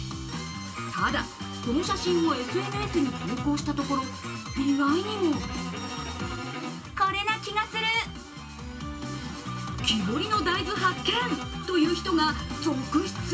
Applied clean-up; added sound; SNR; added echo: none; Bowed string instrument; 13 dB; reverberation time 0.2 s.